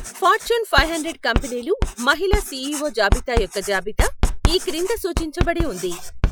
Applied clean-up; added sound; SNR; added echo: classical method Wiener filter.